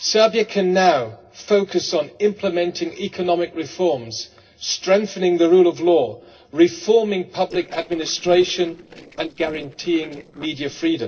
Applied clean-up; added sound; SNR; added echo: neural separator model SepFormer DNS4.